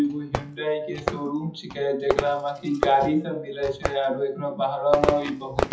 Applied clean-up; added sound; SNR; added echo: classical method WPE with log-MMSE.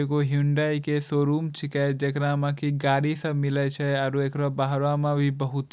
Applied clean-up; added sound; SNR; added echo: none; none; none; none.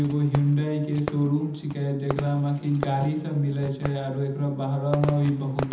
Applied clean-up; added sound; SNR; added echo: none; Fireworks; 12 dB; reverberation time 0.8 s.